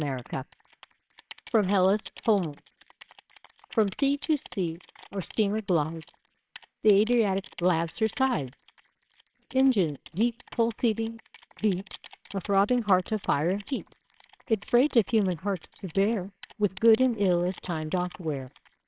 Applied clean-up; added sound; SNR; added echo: neural separator model SepFormer WHAMR!.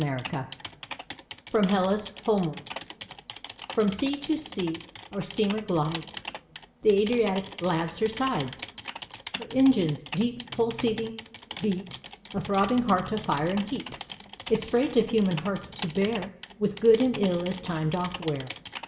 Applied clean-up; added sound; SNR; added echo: none; Typing; 14 dB; reverberation time 2.0 s.